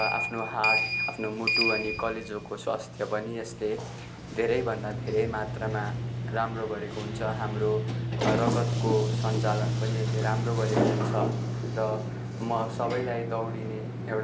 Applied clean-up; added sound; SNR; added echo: none; Sliding door; -1 dB; none.